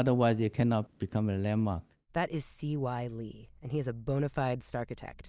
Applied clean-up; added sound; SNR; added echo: none; none; none; none.